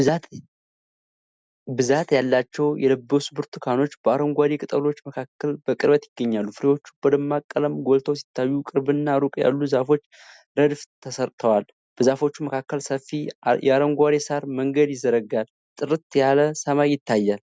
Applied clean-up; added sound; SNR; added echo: none; none; none; none.